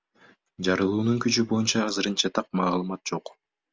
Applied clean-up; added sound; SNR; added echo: none; none; none; none.